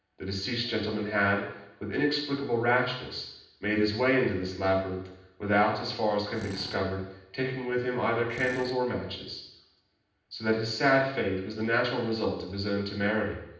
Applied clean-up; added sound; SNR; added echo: none; Drill; 16 dB; reverberation time 0.9 s.